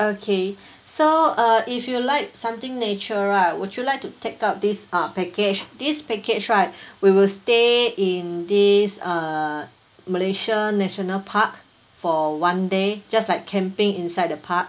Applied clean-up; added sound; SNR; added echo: none; none; none; none.